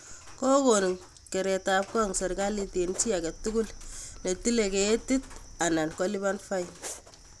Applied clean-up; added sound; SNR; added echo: none; Car; 15 dB; none.